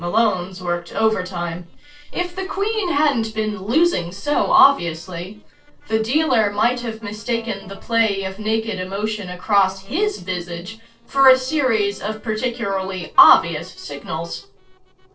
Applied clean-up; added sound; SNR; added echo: neural separator model SepFormer DNS4.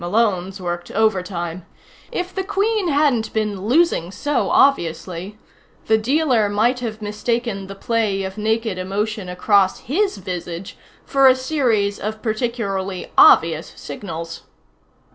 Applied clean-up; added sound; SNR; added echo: none; none; none; none.